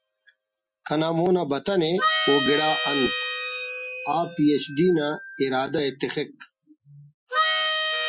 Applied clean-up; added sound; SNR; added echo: classical method Wiener filter.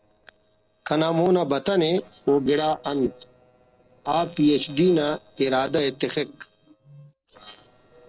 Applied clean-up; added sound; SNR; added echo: neural separator model SepFormer DNS4.